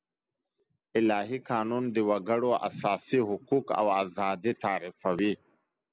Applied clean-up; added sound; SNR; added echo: none; none; none; none.